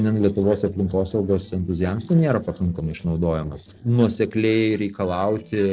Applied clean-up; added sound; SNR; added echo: neural separator model SepFormer DNS4.